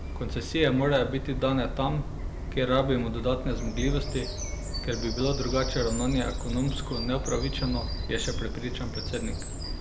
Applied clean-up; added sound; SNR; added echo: none; Bird vocalization, bird call, bird song; 3 dB; none.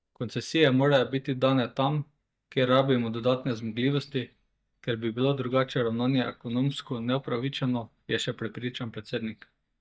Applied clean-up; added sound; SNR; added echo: neural mask model DeepFilterNet 3.